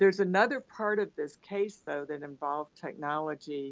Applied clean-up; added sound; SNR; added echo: none; none; none; none.